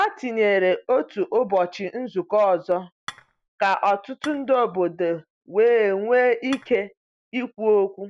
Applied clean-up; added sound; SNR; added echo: none; Dishes, pots, and pans / Chink, clink; 17 dB; none.